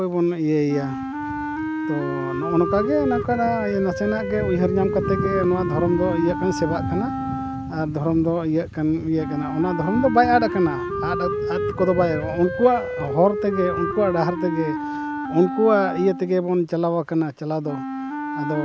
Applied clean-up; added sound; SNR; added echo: none; Wind instrument, woodwind instrument; 6 dB; none.